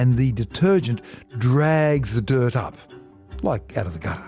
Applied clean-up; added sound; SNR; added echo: none; none; none; none.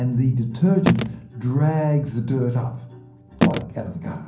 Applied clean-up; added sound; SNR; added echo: none; Telephone; 3 dB; reverberation time 0.6 s.